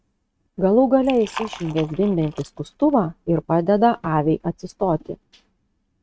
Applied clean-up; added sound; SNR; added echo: neural mask model RNNoise.